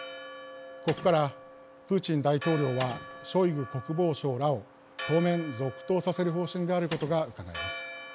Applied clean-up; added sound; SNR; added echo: none; Mechanisms + Church bell; 13 dB; none.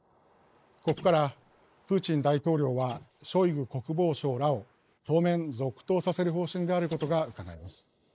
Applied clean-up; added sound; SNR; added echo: neural mask model Resemble Enhance denoiser.